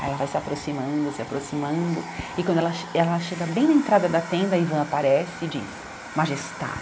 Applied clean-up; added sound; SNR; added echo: none; Domestic sounds, home sounds; 14 dB; none.